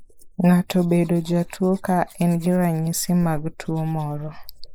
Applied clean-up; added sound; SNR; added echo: neural mask model Resemble Enhance denoiser.